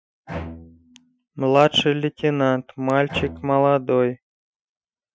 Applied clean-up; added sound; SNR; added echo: classical method Wiener filter.